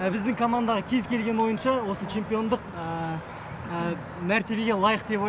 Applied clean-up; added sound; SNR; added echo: none; none; none; none.